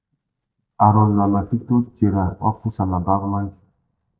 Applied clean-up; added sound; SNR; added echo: neural mask model DeepFilterNet 3.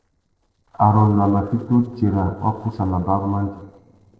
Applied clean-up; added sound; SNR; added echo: neural separator model SepFormer DNS4.